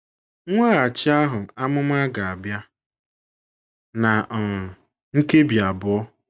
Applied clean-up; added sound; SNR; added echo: none; none; none; none.